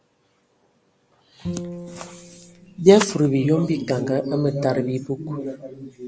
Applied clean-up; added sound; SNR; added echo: none; Bowed string instrument; 14 dB; none.